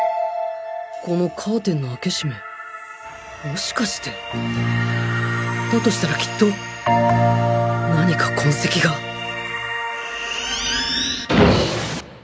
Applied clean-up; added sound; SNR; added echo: none; none; none; none.